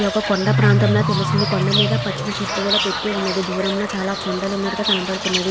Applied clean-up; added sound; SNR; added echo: none; Bird / Fowl; -1 dB; none.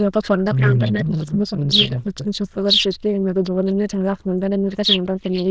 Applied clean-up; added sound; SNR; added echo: neural diffusion model UNIVERSE++.